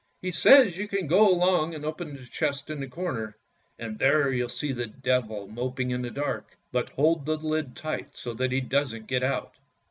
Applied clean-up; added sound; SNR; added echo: none; none; none; none.